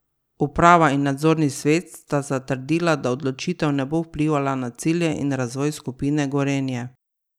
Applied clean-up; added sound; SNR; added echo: none; none; none; none.